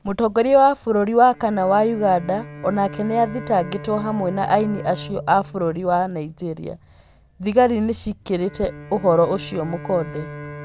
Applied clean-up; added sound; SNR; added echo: none; Bowed string instrument; 16 dB; none.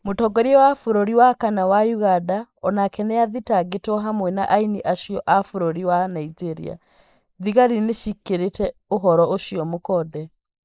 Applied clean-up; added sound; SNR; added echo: neural mask model Resemble Enhance denoiser.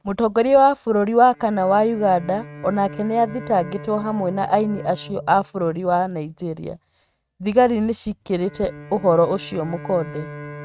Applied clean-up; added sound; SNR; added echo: neural mask model RNNoise.